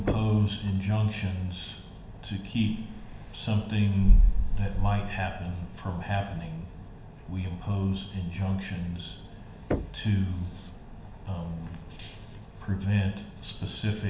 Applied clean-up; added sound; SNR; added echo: none; Knock; 11 dB; reverberation time 0.7 s.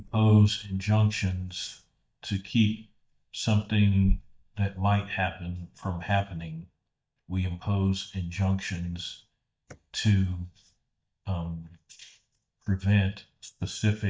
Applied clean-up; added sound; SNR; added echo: neural mask model DeepFilterNet 3.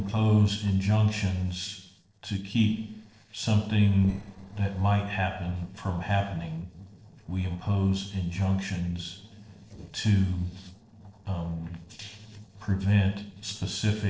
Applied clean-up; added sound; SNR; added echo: neural separator model SepFormer DNS4.